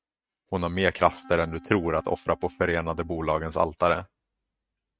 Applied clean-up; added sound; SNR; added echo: neural mask model RNNoise.